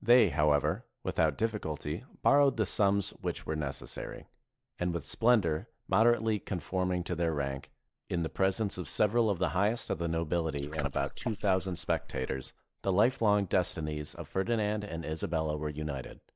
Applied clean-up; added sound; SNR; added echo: neural mask model Resemble Enhance denoiser.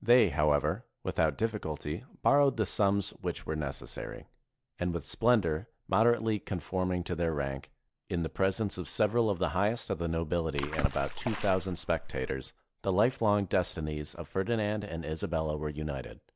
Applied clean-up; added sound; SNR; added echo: none; Water / Splash, splatter; 4 dB; none.